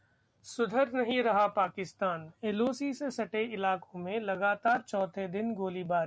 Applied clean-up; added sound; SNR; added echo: none; none; none; none.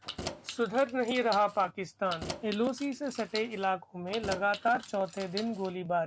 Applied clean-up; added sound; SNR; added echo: none; Keys jangling; 13 dB; none.